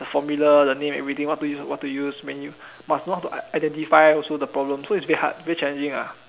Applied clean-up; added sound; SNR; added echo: none; none; none; none.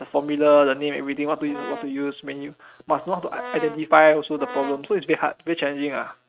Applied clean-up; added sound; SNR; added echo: neural mask model RNNoise.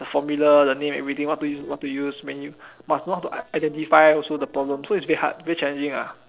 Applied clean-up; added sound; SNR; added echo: neural separator model SepFormer DNS4.